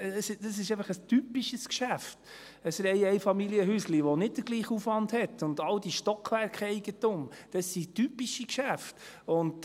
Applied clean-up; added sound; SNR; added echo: none; none; none; none.